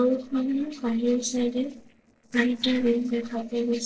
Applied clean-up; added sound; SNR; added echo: neural separator model SepFormer DNS4.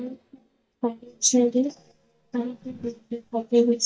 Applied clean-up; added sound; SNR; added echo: neural mask model DeepFilterNet 3.